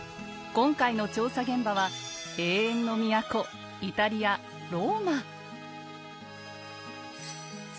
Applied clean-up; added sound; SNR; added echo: none; none; none; none.